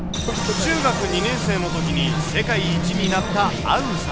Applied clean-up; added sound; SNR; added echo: none; Race car, auto racing; 2 dB; none.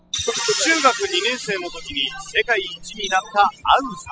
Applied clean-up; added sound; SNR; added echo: classical method spectral subtraction.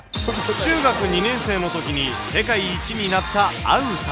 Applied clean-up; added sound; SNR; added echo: none; none; none; none.